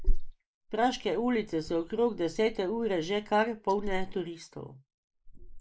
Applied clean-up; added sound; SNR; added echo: neural mask model Resemble Enhance denoiser.